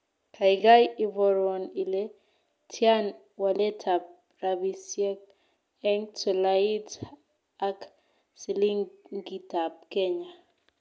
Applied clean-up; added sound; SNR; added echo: none; none; none; none.